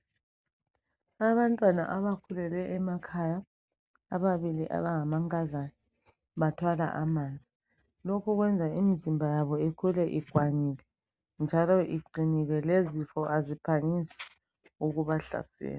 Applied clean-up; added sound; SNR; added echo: none; none; none; none.